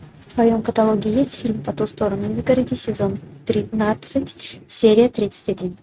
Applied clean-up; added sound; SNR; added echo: neural mask model RNNoise.